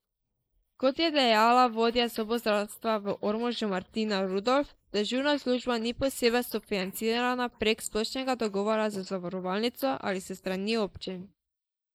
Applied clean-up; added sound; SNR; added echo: neural mask model Resemble Enhance denoiser.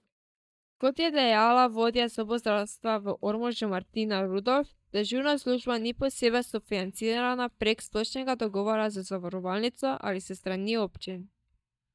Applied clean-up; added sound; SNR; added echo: neural mask model DeepFilterNet 3.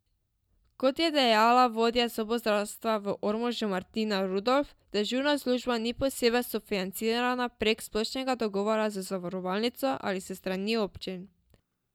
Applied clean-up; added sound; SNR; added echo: none; none; none; none.